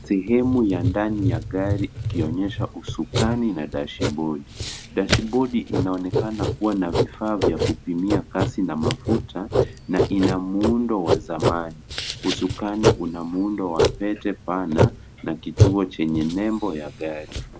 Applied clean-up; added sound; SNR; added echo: none; Writing; 1 dB; none.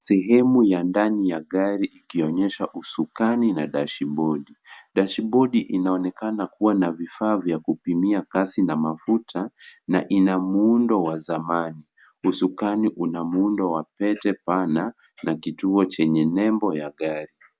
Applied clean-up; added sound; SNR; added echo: none; none; none; none.